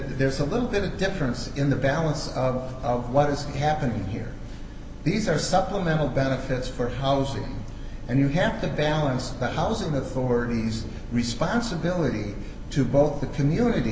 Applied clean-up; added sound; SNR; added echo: none; Thunder; 19 dB; none.